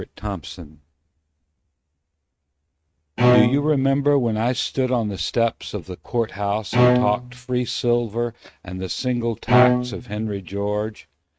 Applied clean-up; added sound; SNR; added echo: neural mask model RNNoise.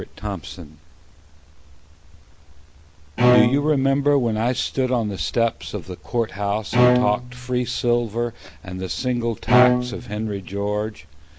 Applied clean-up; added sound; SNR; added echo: none; Bowed string instrument; -1 dB; none.